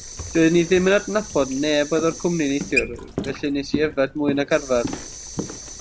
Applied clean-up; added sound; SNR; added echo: none; Walk, footsteps + Sink (filling or washing) / Water tap, faucet; 10 dB; none.